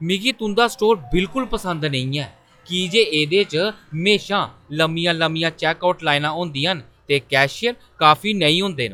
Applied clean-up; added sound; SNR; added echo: classical method log-MMSE.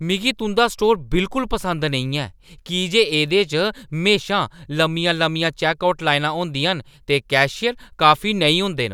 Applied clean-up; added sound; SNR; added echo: none; none; none; none.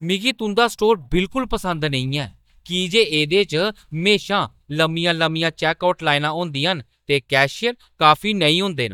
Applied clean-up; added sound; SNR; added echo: neural mask model DeepFilterNet 3.